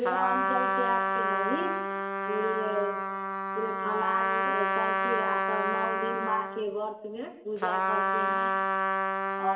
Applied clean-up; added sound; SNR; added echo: none; Trumpet; -5 dB; reverberation time 0.7 s.